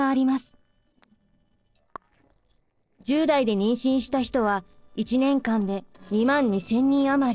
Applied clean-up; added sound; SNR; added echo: neural separator model SepFormer DNS4.